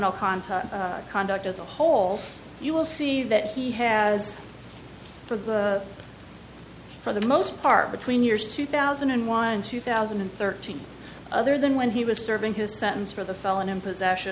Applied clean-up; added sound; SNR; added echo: none; none; none; none.